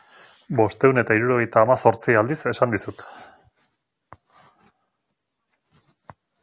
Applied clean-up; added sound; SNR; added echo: none; none; none; none.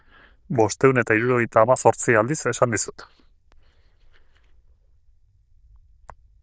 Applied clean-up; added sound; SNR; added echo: neural diffusion model UNIVERSE++.